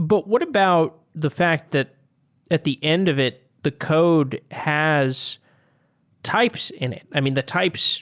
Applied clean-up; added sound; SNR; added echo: none; none; none; none.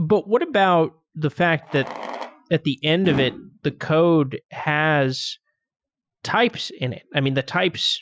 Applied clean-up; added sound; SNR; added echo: classical method Wiener filter.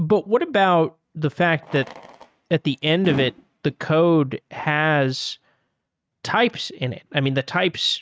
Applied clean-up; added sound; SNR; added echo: neural mask model RNNoise.